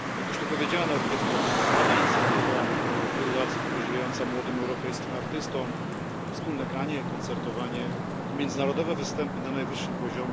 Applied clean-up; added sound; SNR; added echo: none; Traffic noise, roadway noise; -4 dB; none.